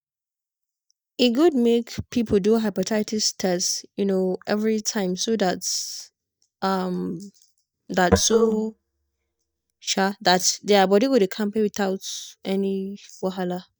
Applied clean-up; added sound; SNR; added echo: neural mask model DeepFilterNet 3.